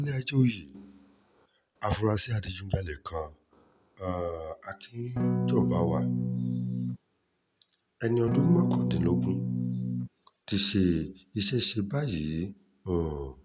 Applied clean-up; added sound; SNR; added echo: none; Electric guitar / Strum; -3 dB; none.